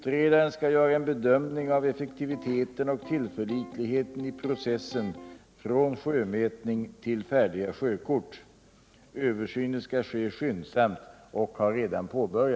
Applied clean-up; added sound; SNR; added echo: none; Electric guitar; 17 dB; none.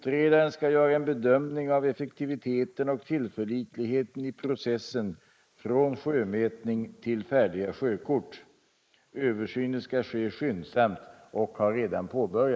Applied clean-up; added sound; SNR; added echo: neural mask model Resemble Enhance denoiser.